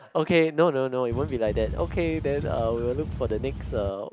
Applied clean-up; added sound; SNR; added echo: none; Boat, Water vehicle; 6 dB; none.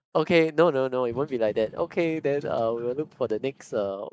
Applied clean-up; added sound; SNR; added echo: neural mask model DeepFilterNet 3.